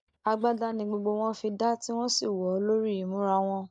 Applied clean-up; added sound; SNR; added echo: neural mask model DeepFilterNet 3.